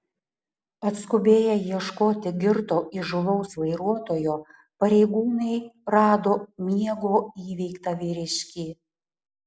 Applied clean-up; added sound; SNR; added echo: none; none; none; none.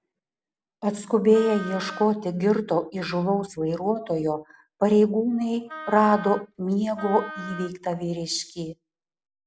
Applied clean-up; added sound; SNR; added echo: none; Wind instrument, woodwind instrument; 14 dB; none.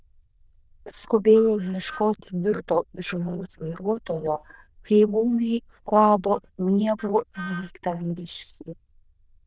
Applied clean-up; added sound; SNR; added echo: neural diffusion model UNIVERSE++.